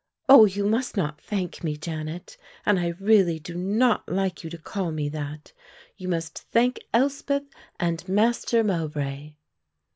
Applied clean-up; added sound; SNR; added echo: none; none; none; none.